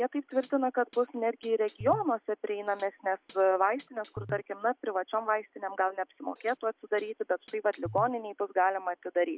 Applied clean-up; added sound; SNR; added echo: none; Hi-hat; 18 dB; none.